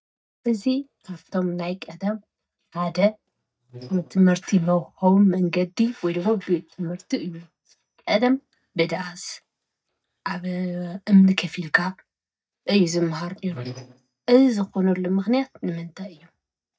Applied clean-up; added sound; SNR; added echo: neural mask model DeepFilterNet 3.